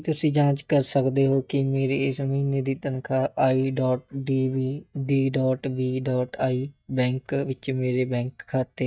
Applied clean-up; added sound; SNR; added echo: neural mask model DeepFilterNet 3.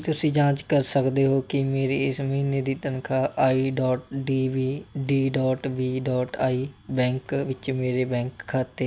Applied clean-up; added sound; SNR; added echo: none; none; none; none.